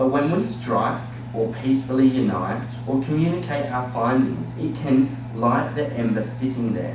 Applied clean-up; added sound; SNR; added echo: none; Engine; 10 dB; reverberation time 0.6 s.